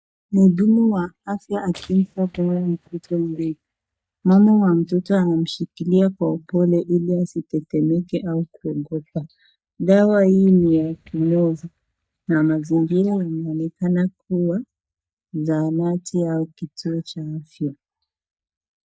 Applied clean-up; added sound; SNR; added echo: neural mask model DeepFilterNet 3.